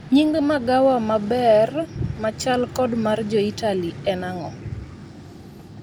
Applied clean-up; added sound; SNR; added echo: none; Vehicle; 15 dB; none.